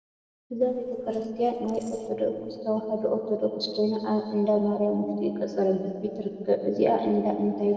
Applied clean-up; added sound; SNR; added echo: neural separator model SepFormer DNS4.